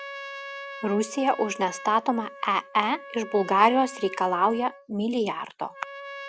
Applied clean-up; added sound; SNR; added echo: none; Trumpet; 15 dB; none.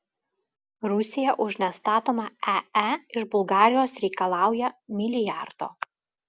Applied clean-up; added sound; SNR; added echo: none; none; none; none.